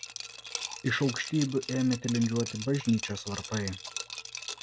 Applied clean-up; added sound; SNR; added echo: none; Liquid; 9 dB; none.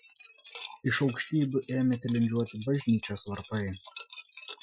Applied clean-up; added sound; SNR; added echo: classical method Wiener filter.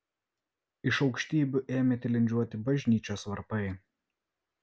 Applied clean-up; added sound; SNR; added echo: none; none; none; none.